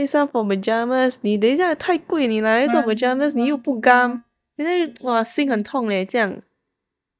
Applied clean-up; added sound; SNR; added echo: neural mask model DeepFilterNet 3.